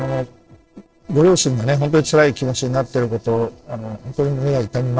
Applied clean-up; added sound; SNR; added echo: neural separator model SepFormer DNS4.